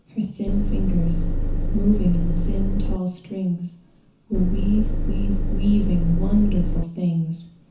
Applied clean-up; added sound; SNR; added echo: none; Engine; -4 dB; reverberation time 0.9 s.